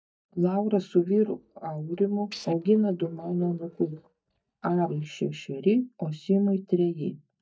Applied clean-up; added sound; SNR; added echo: neural mask model DeepFilterNet 3.